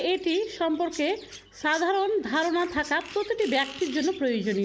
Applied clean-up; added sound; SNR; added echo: none; Fart + Chirp, tweet; 17 dB; none.